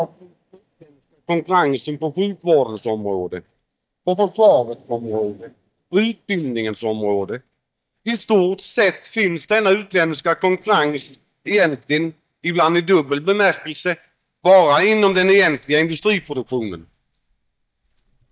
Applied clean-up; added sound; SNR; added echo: neural mask model DeepFilterNet 3.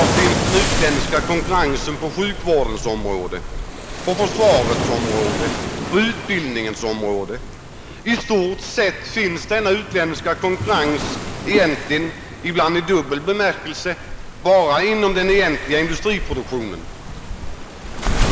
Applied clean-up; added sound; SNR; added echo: none; Waves, surf; 5 dB; none.